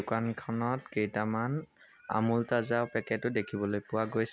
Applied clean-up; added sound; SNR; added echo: none; none; none; none.